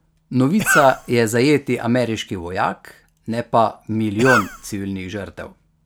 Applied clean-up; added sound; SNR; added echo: none; Cough; 2 dB; none.